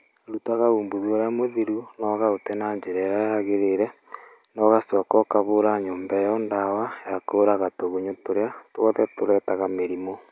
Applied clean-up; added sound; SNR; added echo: none; none; none; none.